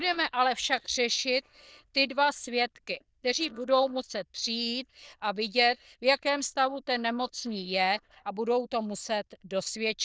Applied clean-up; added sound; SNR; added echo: neural diffusion model UNIVERSE++.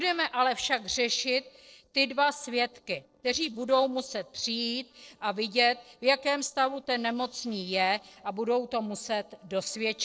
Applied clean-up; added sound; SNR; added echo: neural separator model SepFormer DNS4.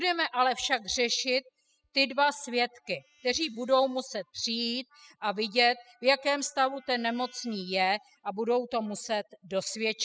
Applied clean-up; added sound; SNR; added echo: classical method spectral subtraction.